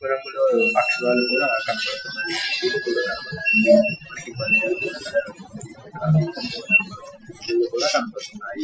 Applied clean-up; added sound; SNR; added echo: classical method Wiener filter.